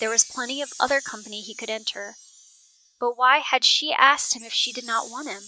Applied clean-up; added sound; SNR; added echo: none; Chime; 19 dB; none.